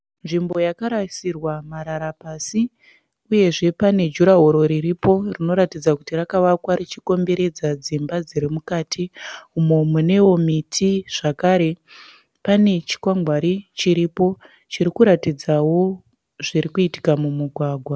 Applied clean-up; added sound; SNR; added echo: none; none; none; none.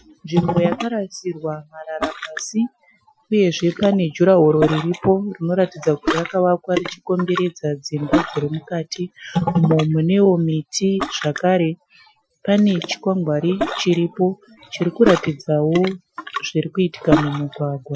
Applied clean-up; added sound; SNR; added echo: classical method Wiener filter.